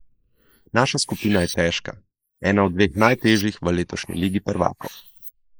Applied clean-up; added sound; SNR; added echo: neural mask model Resemble Enhance denoiser.